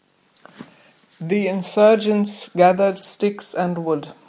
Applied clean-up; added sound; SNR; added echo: none; none; none; none.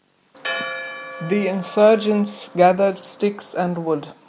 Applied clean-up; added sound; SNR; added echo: none; Church bell; 13 dB; none.